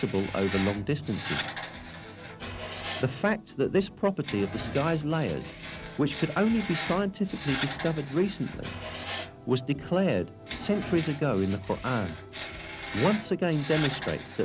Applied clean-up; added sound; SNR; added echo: none; Screech; 10 dB; none.